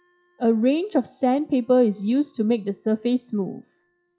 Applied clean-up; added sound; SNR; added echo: classical method log-MMSE.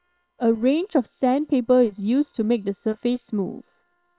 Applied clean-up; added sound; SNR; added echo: neural separator model SepFormer WHAM!.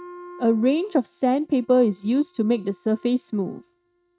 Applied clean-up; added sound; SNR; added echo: neural mask model RNNoise.